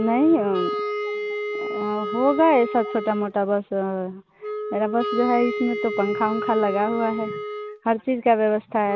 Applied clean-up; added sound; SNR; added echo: none; Wind instrument, woodwind instrument; 6 dB; none.